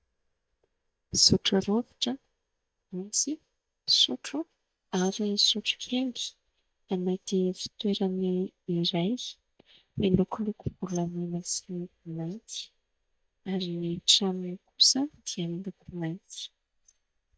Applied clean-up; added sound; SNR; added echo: neural mask model DeepFilterNet 3.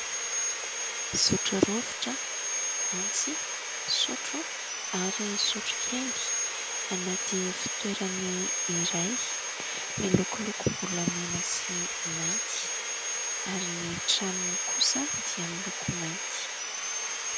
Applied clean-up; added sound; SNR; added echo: none; Sawing; -1 dB; none.